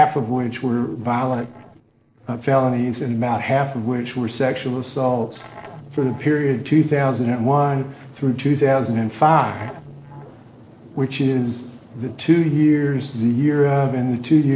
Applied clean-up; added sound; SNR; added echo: neural separator model SepFormer DNS4.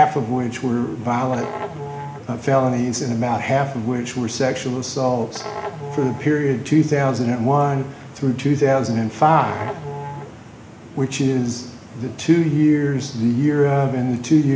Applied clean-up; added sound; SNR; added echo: none; Musical instrument; 14 dB; reverberation time 0.7 s.